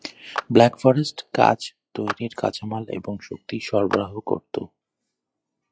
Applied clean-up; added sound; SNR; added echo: classical method log-MMSE.